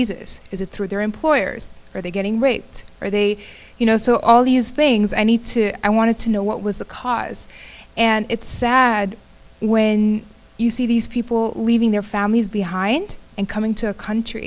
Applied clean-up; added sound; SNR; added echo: none; none; none; none.